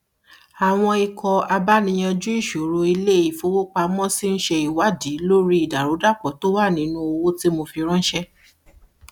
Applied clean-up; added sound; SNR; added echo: none; none; none; none.